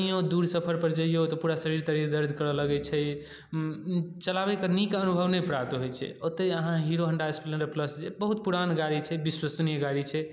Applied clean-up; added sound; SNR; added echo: none; none; none; none.